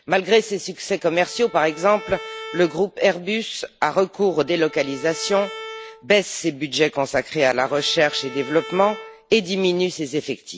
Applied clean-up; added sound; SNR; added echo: none; Bowed string instrument; 17 dB; none.